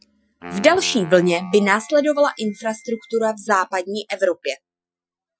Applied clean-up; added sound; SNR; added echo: classical method Wiener filter.